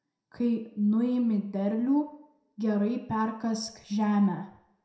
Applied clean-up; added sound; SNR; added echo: none; none; none; reverberation time 0.5 s.